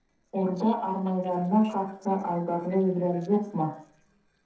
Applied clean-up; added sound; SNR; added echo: neural separator model SepFormer DNS4.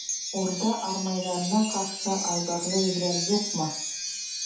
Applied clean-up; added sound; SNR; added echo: none; Wind chime; 4 dB; reverberation time 0.5 s.